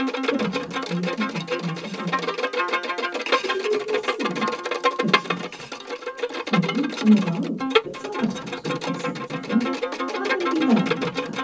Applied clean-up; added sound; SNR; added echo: none; Bowed string instrument; -1 dB; reverberation time 0.9 s.